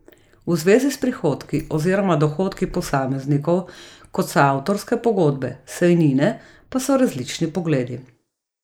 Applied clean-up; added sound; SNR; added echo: neural mask model Resemble Enhance denoiser.